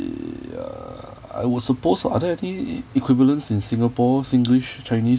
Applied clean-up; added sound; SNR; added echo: none; none; none; none.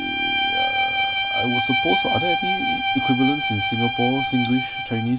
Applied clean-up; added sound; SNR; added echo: none; Bowed string instrument; -2 dB; none.